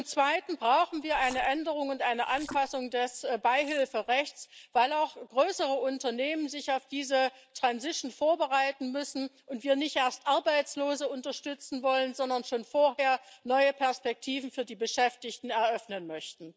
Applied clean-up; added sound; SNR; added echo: neural mask model Resemble Enhance denoiser.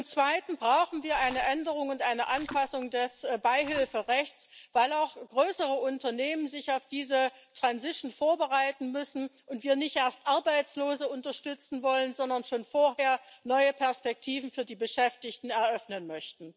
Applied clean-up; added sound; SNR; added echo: none; Splash, splatter; 18 dB; none.